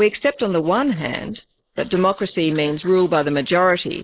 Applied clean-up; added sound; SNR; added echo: neural mask model Resemble Enhance denoiser.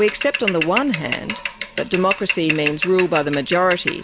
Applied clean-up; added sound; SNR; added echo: none; Mechanisms / Bicycle; 6 dB; none.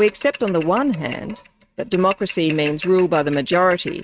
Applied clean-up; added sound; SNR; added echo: neural mask model RNNoise.